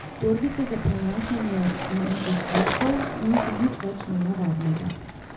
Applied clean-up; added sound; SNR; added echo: none; Skateboard; 5 dB; reverberation time 0.4 s.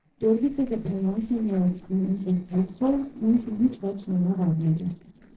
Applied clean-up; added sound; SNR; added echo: neural separator model SepFormer DNS4.